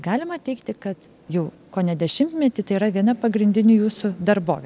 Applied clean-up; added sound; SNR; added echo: none; none; none; none.